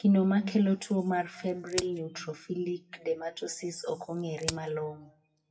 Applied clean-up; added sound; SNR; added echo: classical method WPE with log-MMSE.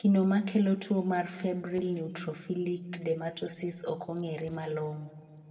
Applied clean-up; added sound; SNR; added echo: neural separator model SepFormer DNS4.